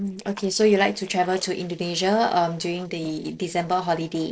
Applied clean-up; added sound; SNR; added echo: neural separator model SepFormer DNS4.